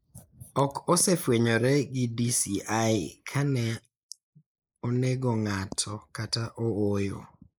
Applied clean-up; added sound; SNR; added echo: neural mask model Resemble Enhance denoiser.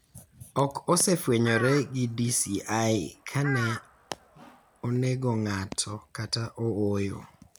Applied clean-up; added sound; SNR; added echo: none; Crow; 11 dB; none.